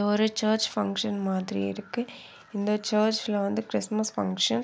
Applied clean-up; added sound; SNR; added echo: none; none; none; none.